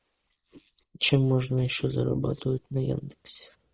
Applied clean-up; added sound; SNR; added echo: neural mask model Resemble Enhance denoiser.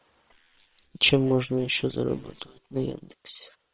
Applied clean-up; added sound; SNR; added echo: neural separator model SepFormer WHAM!.